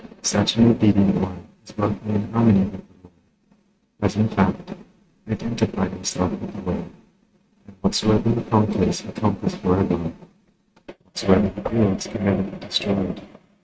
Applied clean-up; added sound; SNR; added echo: neural mask model RNNoise.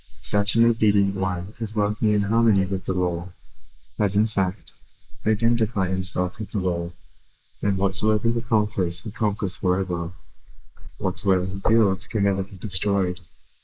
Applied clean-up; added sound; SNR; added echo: neural mask model Resemble Enhance denoiser.